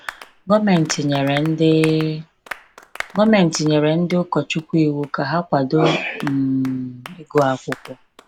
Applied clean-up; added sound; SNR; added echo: none; Applause; 18 dB; none.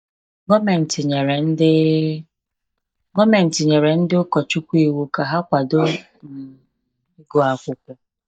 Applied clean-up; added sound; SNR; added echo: neural mask model DeepFilterNet 3.